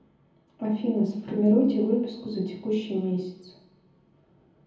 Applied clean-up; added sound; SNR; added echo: none; none; none; reverberation time 0.7 s.